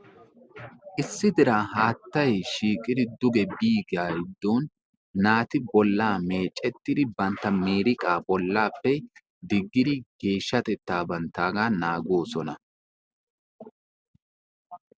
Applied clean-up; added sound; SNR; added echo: none; none; none; none.